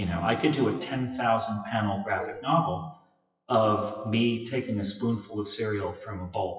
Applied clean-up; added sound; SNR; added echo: classical method WPE with log-MMSE.